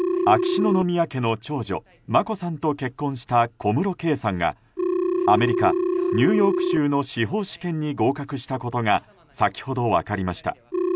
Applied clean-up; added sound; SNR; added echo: none; Telephone; 4 dB; none.